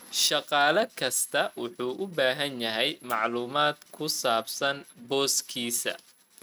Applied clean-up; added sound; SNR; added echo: neural mask model RNNoise.